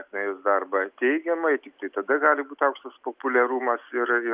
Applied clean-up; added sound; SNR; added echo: none; none; none; none.